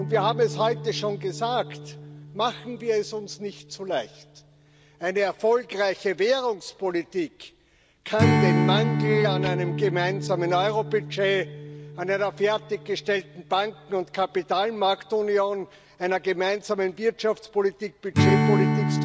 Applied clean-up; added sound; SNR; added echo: none; Strum; 3 dB; none.